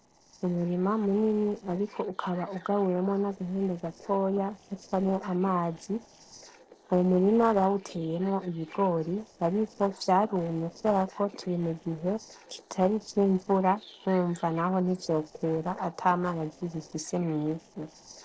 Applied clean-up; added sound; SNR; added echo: neural separator model SepFormer DNS4.